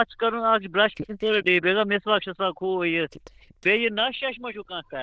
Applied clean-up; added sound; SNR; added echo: neural diffusion model UNIVERSE++.